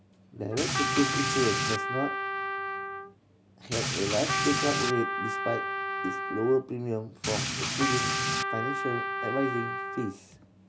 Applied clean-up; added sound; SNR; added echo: none; Trumpet + Rain; -1 dB; none.